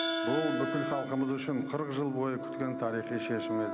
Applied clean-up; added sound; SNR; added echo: none; Wind instrument, woodwind instrument + Hi-hat; 3 dB; none.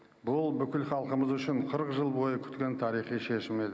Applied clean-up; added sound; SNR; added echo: none; none; none; none.